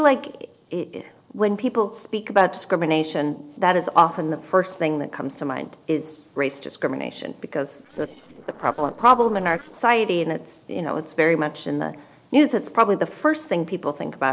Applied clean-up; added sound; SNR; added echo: neural separator model SepFormer DNS4.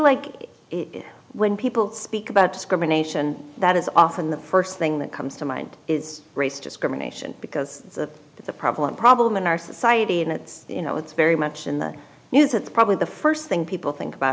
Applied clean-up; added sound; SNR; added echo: none; none; none; none.